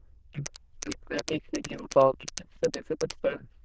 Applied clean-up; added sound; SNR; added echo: neural diffusion model UNIVERSE++.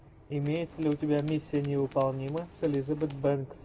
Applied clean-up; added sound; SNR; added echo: none; Tools; 20 dB; none.